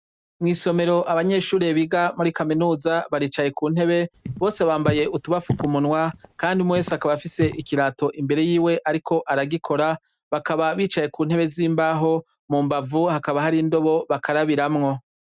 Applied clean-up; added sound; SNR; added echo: neural mask model RNNoise.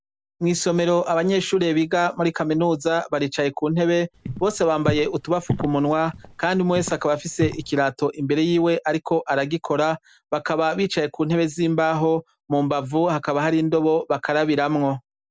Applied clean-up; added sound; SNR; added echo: none; Walk, footsteps; 10 dB; none.